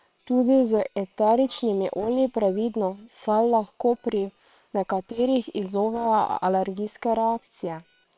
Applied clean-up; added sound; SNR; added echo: neural separator model SepFormer WHAM!.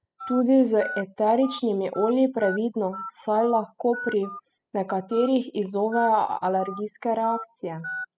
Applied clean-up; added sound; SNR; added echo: classical method spectral subtraction.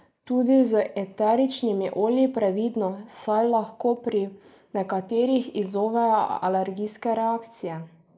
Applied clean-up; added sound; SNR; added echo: neural mask model Resemble Enhance denoiser.